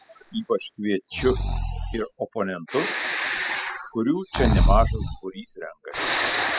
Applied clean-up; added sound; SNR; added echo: classical method spectral subtraction.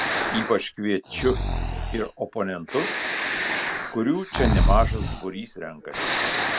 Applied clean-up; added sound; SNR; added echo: none; Breathing; -2 dB; none.